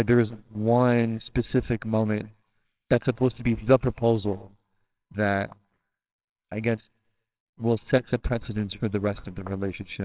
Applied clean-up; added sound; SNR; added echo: neural separator model SepFormer WHAMR!.